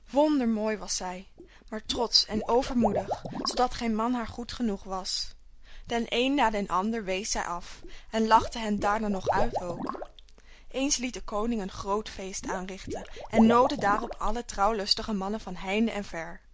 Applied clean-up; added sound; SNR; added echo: none; Liquid; 9 dB; none.